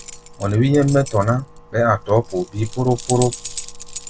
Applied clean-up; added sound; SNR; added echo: none; Keys jangling; 13 dB; none.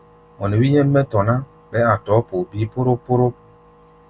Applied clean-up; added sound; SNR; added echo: none; none; none; none.